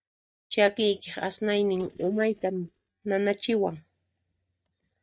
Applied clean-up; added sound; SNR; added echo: neural mask model DeepFilterNet 3.